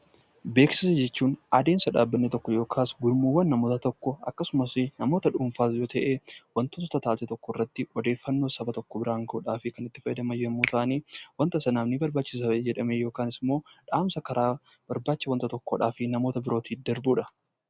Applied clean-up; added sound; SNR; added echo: none; Finger snapping; 11 dB; none.